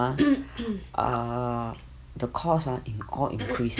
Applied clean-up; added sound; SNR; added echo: none; none; none; none.